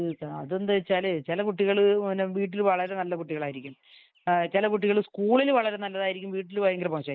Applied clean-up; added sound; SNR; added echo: neural mask model Resemble Enhance denoiser.